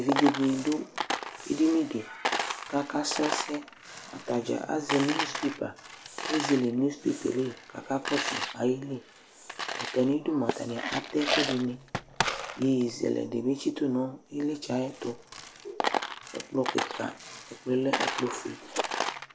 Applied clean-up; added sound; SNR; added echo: none; Coin (dropping); 5 dB; none.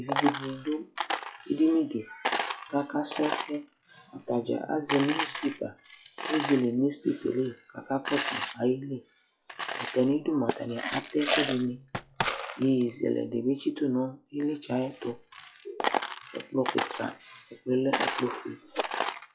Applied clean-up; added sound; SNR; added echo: classical method log-MMSE.